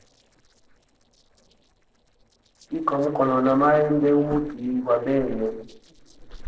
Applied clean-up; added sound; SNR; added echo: neural separator model SepFormer DNS4.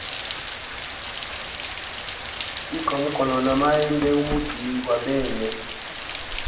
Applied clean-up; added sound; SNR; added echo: none; Rain; 3 dB; reverberation time 0.7 s.